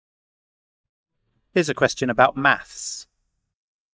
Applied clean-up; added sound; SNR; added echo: neural mask model DeepFilterNet 3.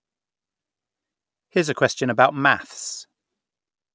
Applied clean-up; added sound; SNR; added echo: none; none; none; none.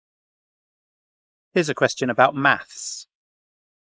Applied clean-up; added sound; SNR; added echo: neural mask model Resemble Enhance denoiser.